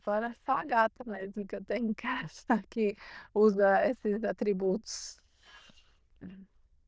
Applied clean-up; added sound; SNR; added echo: neural diffusion model UNIVERSE++.